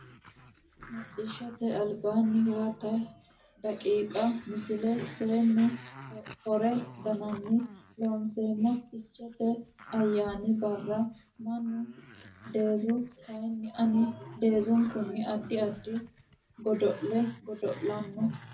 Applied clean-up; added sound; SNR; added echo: none; Growling; 19 dB; reverberation time 0.4 s.